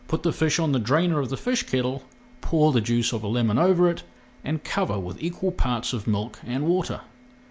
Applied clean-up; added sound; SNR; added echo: none; none; none; none.